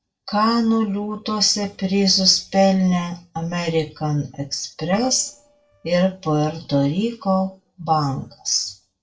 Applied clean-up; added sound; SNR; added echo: neural separator model SepFormer DNS4.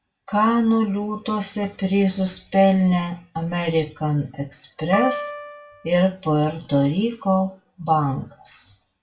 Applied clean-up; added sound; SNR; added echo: none; Piano; 9 dB; reverberation time 0.2 s.